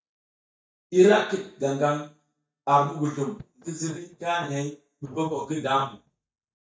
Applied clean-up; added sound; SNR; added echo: neural mask model DeepFilterNet 3.